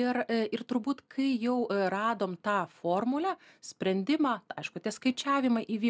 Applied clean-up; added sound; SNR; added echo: none; none; none; none.